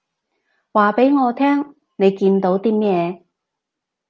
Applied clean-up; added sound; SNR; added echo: none; none; none; none.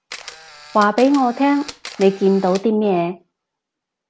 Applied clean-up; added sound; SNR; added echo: none; Camera; 18 dB; none.